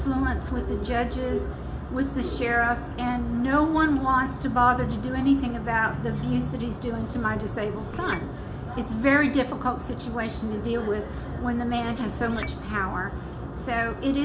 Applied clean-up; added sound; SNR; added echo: none; Chink, clink; 17 dB; reverberation time 0.4 s.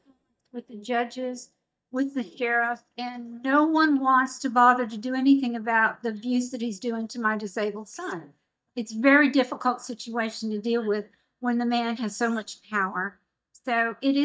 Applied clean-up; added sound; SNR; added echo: neural mask model DeepFilterNet 3.